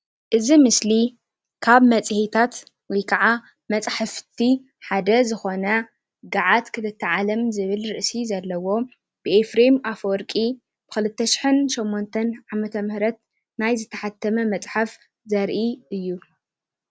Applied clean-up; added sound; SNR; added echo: none; none; none; none.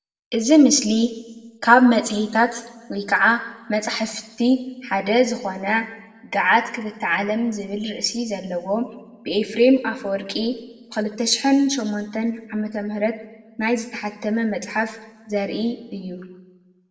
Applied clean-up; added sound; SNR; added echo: none; none; none; reverberation time 0.8 s.